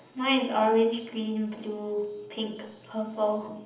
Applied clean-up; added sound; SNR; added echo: none; none; none; reverberation time 0.8 s.